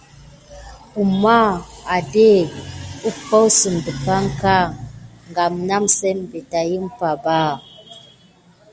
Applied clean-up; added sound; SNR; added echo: none; none; none; none.